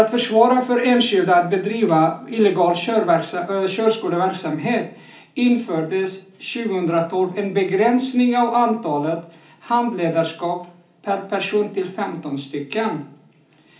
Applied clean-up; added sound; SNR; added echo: none; none; none; reverberation time 0.4 s.